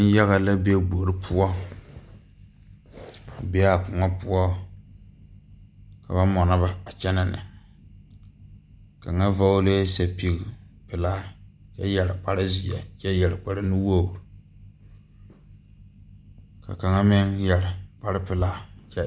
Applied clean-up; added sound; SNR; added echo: none; none; none; none.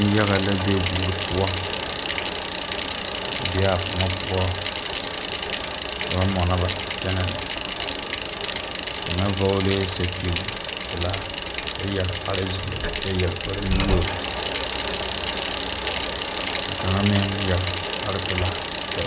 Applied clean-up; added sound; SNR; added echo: none; Bicycle; 1 dB; none.